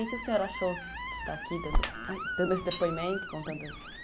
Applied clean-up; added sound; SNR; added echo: none; Screech; 8 dB; none.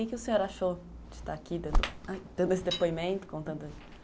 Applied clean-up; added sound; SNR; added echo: none; none; none; none.